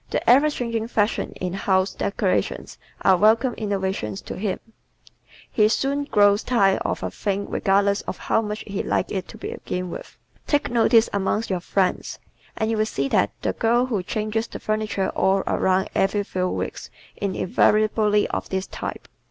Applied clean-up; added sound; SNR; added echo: none; none; none; none.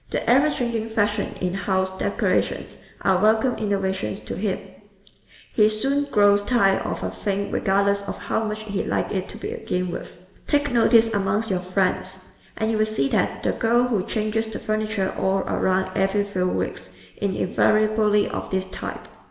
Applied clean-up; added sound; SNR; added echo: none; none; none; reverberation time 1.0 s.